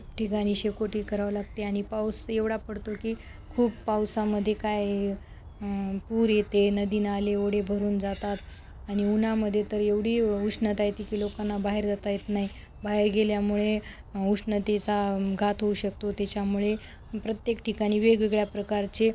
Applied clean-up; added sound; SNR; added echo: none; Bird vocalization, bird call, bird song; 18 dB; none.